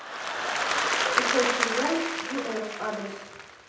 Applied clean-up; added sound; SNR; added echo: none; Applause; -3 dB; reverberation time 0.9 s.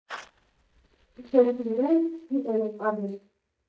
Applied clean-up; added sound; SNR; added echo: neural mask model DeepFilterNet 3.